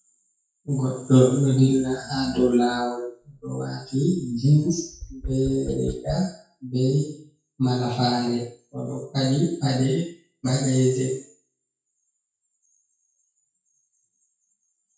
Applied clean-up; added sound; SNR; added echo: classical method WPE with log-MMSE.